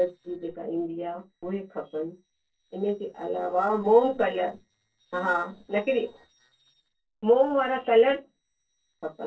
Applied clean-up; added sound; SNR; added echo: neural separator model SepFormer DNS4.